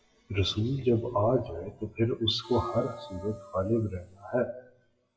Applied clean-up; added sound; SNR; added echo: classical method WPE with log-MMSE.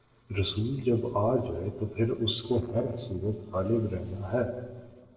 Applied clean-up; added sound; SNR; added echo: neural separator model SepFormer DNS4.